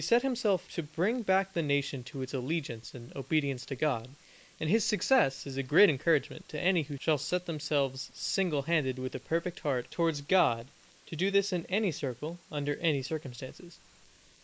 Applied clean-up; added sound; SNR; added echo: neural mask model Resemble Enhance denoiser.